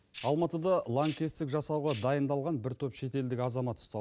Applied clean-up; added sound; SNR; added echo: none; Tambourine; 3 dB; none.